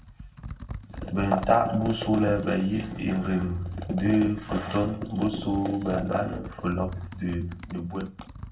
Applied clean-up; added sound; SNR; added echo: none; Computer keyboard; 14 dB; reverberation time 0.2 s.